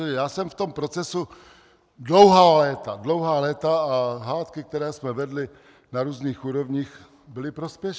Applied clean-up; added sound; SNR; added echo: none; none; none; none.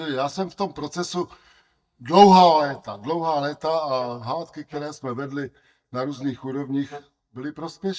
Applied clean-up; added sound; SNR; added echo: neural mask model DeepFilterNet 3.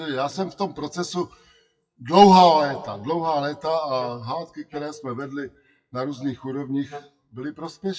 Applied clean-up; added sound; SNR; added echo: classical method WPE with log-MMSE.